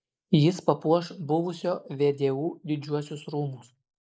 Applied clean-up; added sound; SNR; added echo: neural mask model Resemble Enhance denoiser.